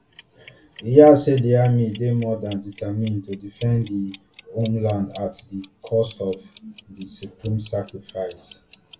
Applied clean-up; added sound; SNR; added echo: none; Clock; 16 dB; reverberation time 0.2 s.